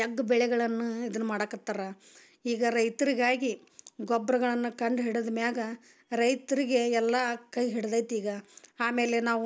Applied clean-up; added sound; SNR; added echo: none; none; none; none.